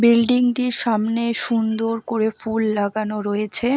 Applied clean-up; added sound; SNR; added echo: none; none; none; none.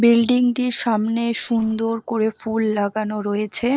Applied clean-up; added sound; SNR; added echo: neural separator model SepFormer DNS4.